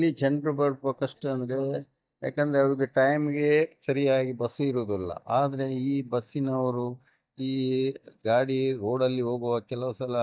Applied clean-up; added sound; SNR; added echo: neural mask model DeepFilterNet 3.